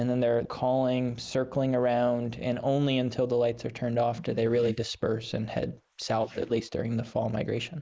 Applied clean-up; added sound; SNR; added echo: neural mask model Resemble Enhance denoiser.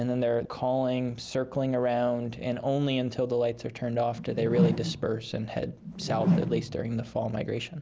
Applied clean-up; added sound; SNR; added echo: none; Whoosh, swoosh, swish; 1 dB; none.